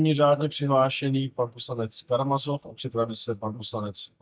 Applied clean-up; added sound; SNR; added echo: neural mask model DeepFilterNet 3.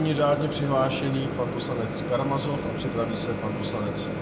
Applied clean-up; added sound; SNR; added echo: none; Microwave oven; 3 dB; reverberation time 0.6 s.